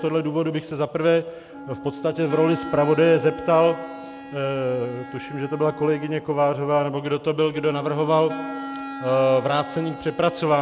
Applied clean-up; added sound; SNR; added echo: none; Wind instrument, woodwind instrument; 14 dB; none.